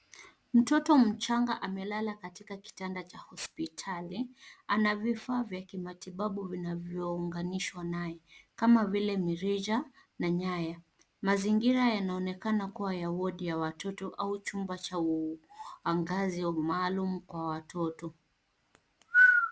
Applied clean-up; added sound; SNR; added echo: none; none; none; none.